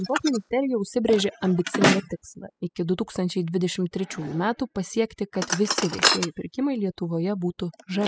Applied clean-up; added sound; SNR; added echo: classical method spectral subtraction.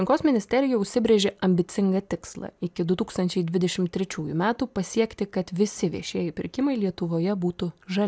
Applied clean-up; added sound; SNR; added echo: none; none; none; none.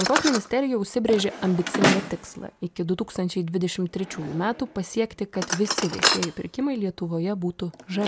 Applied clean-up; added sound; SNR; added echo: none; Drawer open or close; 4 dB; none.